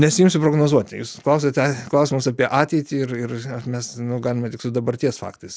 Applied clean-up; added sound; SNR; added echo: none; none; none; none.